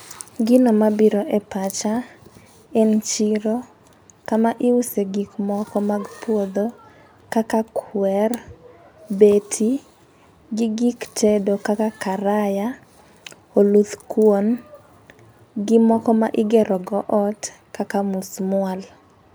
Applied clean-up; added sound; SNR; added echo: none; none; none; none.